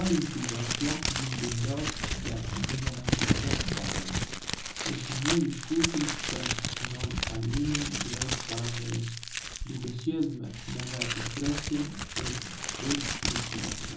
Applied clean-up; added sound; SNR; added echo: none; Crumpling, crinkling; 0 dB; reverberation time 1.0 s.